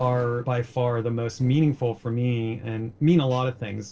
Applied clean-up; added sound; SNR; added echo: neural separator model SepFormer DNS4.